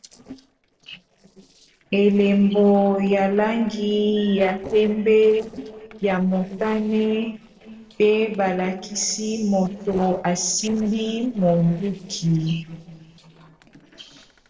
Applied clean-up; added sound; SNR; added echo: neural separator model SepFormer DNS4.